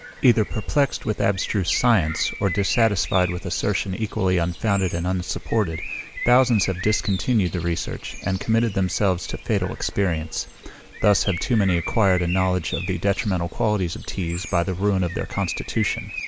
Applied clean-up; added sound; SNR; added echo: none; Bird; 13 dB; none.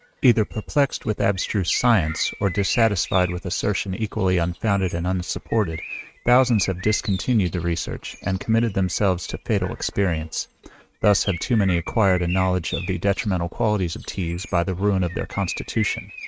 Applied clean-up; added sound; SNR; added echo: neural mask model RNNoise.